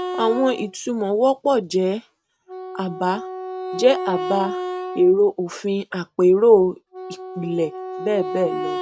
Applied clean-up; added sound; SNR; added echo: neural mask model RNNoise.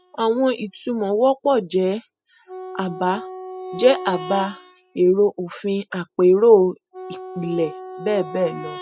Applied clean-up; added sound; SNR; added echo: classical method spectral subtraction.